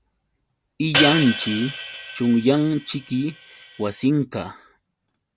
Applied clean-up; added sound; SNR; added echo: none; Hi-hat; 5 dB; none.